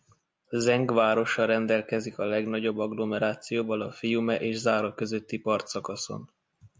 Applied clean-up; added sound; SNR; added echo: none; none; none; none.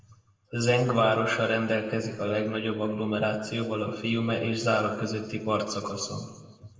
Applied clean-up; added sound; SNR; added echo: none; none; none; reverberation time 1.2 s.